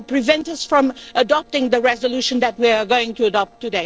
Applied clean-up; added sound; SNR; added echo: neural separator model SepFormer DNS4.